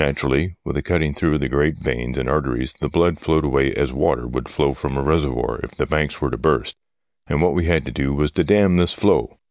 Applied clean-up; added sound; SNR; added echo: none; none; none; none.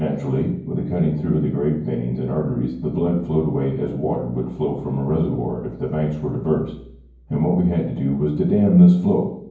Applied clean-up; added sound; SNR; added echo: none; none; none; reverberation time 0.9 s.